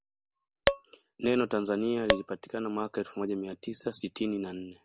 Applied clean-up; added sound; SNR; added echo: none; Tap / Glass; -4 dB; none.